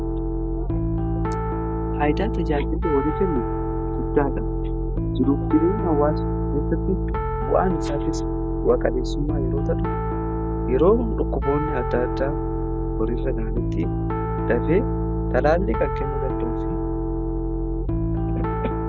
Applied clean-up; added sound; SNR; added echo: none; Piano; -3 dB; none.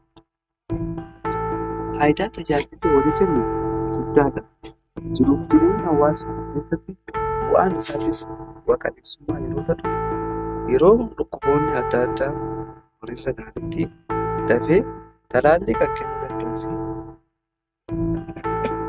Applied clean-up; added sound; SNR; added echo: neural mask model RNNoise.